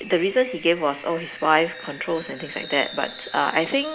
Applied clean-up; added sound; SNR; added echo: none; Chime; 16 dB; none.